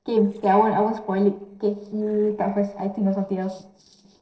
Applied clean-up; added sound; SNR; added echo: neural separator model SepFormer DNS4.